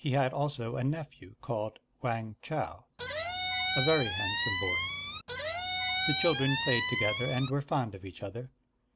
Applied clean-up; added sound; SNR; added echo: none; Squeak; -3 dB; none.